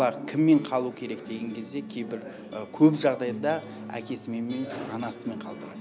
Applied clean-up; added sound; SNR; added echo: none; Acoustic guitar; 15 dB; none.